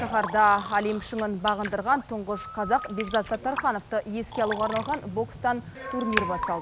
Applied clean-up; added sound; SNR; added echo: none; Breathing + Raindrop; 9 dB; none.